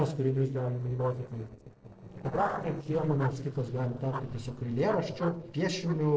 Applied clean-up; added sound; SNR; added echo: neural separator model SepFormer DNS4.